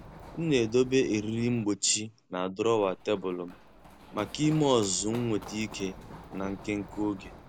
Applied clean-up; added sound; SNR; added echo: none; Run; 18 dB; none.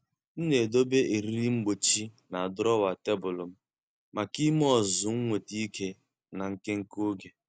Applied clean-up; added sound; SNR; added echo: none; none; none; none.